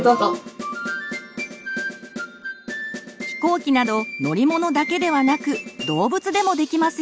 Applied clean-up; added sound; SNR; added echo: none; none; none; none.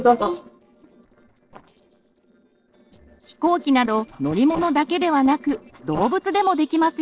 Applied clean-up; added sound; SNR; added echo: neural separator model SepFormer DNS4.